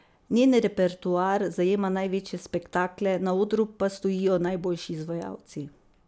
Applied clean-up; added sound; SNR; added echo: none; none; none; none.